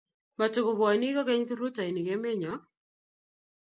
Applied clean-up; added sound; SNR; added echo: none; none; none; none.